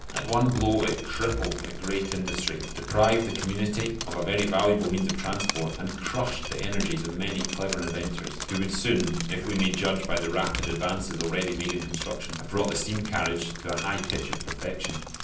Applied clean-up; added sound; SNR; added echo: none; Drip; 6 dB; reverberation time 0.6 s.